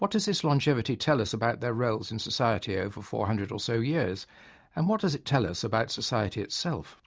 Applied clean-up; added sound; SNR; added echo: none; none; none; none.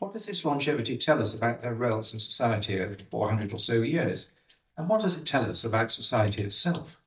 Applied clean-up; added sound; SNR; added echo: neural mask model DeepFilterNet 3.